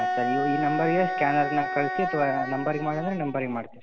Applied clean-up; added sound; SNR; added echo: none; Wind instrument, woodwind instrument; 2 dB; none.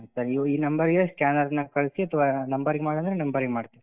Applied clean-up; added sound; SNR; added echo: neural mask model DeepFilterNet 3.